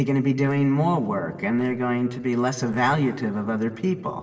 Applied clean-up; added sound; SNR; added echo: neural separator model SepFormer DNS4.